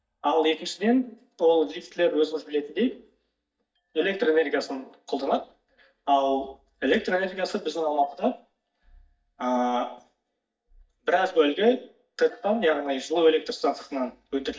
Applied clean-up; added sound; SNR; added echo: neural mask model DeepFilterNet 3.